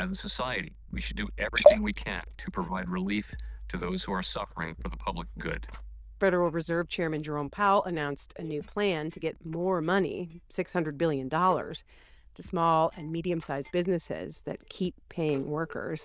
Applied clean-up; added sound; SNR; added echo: neural diffusion model UNIVERSE++.